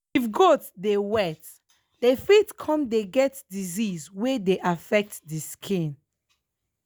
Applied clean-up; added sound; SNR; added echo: none; none; none; none.